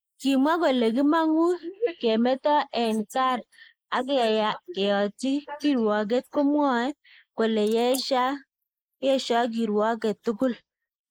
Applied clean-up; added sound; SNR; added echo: neural mask model Resemble Enhance denoiser.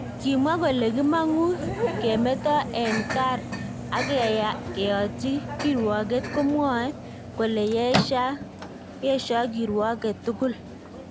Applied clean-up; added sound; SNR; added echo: none; Microwave oven; 7 dB; none.